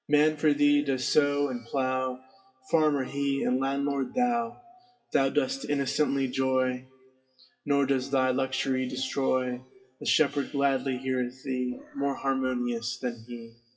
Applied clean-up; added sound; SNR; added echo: classical method WPE with log-MMSE.